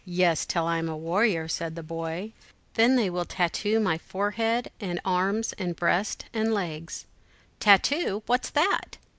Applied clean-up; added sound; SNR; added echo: none; none; none; none.